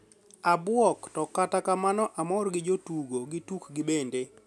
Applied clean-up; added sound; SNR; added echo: none; none; none; none.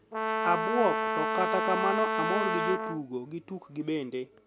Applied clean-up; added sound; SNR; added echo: none; Brass instrument; -1 dB; none.